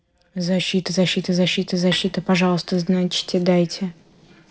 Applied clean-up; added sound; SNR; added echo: neural separator model SepFormer DNS4.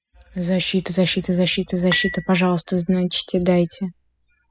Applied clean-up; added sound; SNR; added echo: classical method spectral subtraction.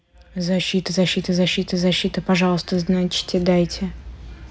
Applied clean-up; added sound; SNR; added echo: none; none; none; none.